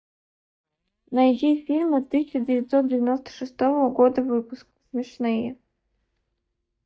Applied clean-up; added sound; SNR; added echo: neural mask model DeepFilterNet 3.